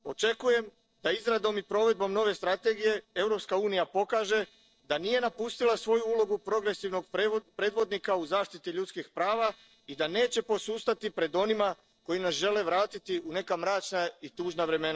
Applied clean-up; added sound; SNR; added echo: neural separator model SepFormer DNS4.